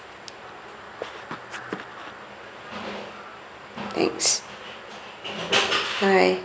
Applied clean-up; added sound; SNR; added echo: none; none; none; none.